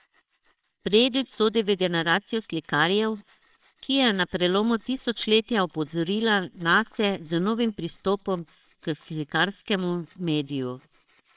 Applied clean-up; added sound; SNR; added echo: neural separator model SepFormer WHAMR!.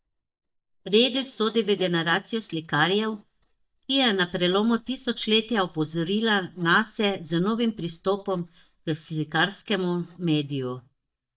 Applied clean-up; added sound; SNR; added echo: neural mask model DeepFilterNet 3.